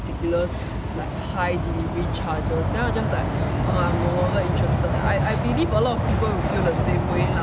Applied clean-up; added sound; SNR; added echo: none; none; none; none.